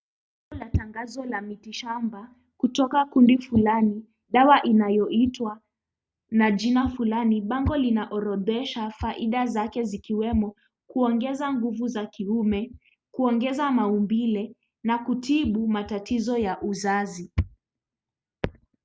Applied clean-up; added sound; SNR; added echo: none; none; none; none.